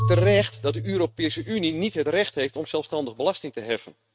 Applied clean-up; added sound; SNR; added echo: neural mask model RNNoise.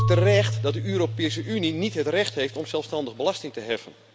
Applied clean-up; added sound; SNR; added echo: none; Marimba, xylophone / Wood; 3 dB; none.